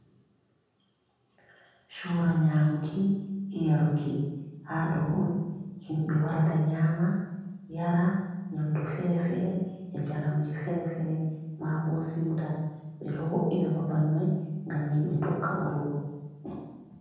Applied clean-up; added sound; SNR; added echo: none; none; none; reverberation time 1.3 s.